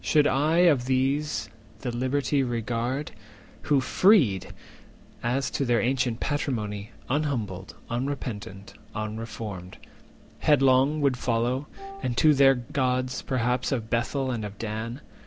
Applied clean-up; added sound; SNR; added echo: none; Wind instrument, woodwind instrument; 16 dB; none.